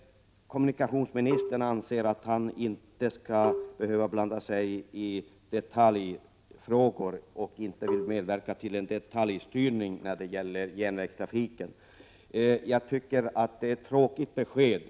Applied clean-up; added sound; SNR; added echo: none; Marimba, xylophone; 5 dB; none.